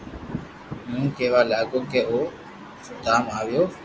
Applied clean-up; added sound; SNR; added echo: none; Thunder; 17 dB; none.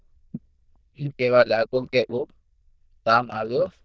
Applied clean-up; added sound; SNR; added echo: neural diffusion model UNIVERSE++.